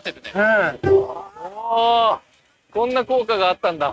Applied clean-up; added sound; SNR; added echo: neural mask model RNNoise.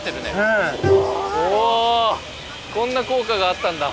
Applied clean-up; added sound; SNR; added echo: none; Bowed string instrument; 5 dB; none.